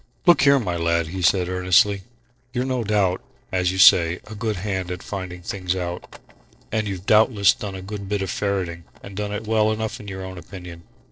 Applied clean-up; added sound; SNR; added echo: neural separator model SepFormer DNS4.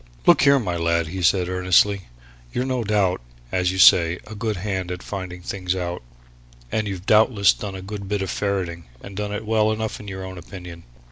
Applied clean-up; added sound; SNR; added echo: none; none; none; none.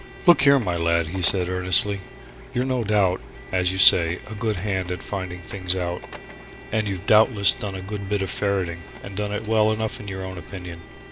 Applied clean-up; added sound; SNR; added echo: none; Printer + Trumpet; 17 dB; none.